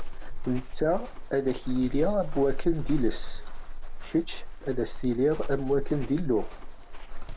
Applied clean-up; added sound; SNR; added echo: none; Walk, footsteps; 1 dB; none.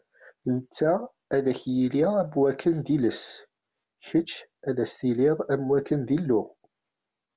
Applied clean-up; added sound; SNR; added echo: none; none; none; none.